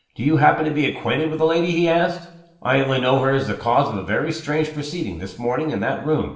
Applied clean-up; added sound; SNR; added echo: none; none; none; reverberation time 0.7 s.